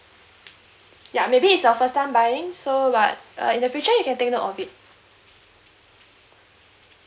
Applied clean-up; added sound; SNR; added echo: none; none; none; none.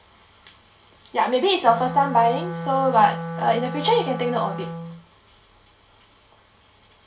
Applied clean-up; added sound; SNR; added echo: none; Wind instrument, woodwind instrument; 10 dB; reverberation time 0.2 s.